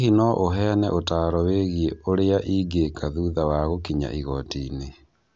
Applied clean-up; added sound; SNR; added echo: none; none; none; none.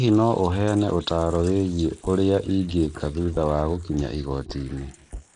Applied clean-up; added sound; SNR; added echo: neural mask model Resemble Enhance denoiser.